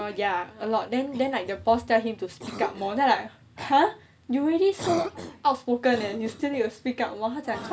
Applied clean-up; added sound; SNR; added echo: none; Cough; 15 dB; none.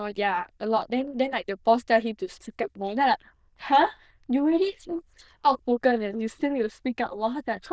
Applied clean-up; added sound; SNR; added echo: neural diffusion model UNIVERSE++.